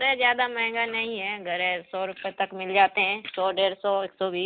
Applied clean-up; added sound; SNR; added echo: none; none; none; none.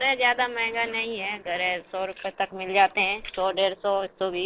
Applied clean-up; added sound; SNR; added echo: neural separator model SepFormer DNS4.